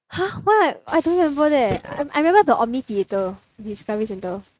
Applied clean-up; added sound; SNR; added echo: neural mask model RNNoise.